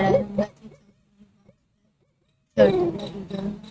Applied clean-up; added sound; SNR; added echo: neural mask model RNNoise.